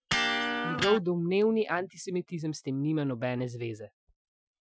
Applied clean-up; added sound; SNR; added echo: classical method Wiener filter.